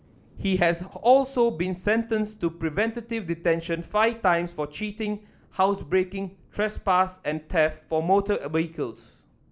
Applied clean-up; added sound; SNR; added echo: none; none; none; none.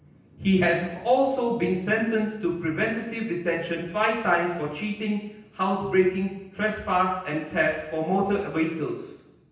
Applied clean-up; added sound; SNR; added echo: none; none; none; reverberation time 0.9 s.